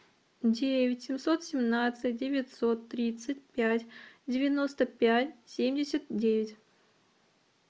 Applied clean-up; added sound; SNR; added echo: none; none; none; none.